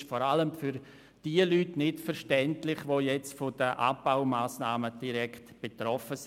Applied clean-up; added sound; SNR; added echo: none; none; none; none.